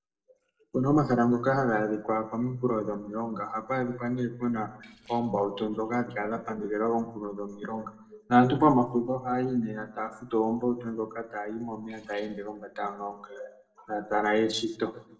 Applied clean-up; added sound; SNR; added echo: neural separator model SepFormer DNS4.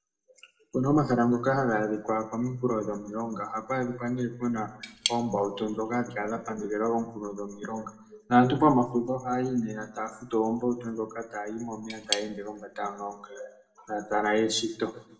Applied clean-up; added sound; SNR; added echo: none; Cutlery, silverware / Tap; 8 dB; reverberation time 0.6 s.